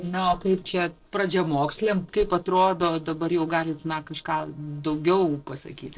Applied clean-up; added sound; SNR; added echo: neural separator model SepFormer DNS4.